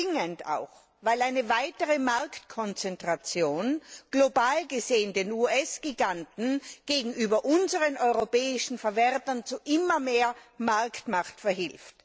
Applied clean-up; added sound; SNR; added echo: none; none; none; none.